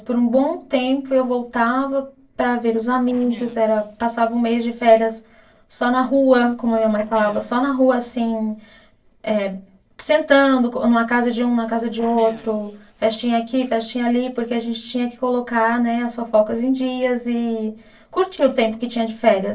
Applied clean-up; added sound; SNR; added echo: neural separator model SepFormer DNS4.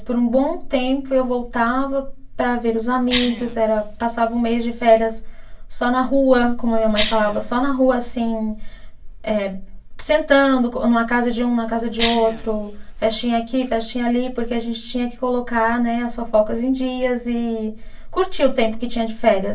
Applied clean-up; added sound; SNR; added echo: none; Cough; 13 dB; reverberation time 0.2 s.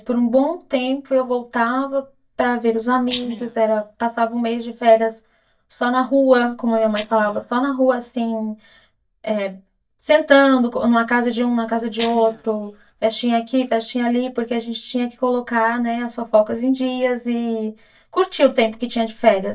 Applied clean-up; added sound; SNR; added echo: neural mask model DeepFilterNet 3.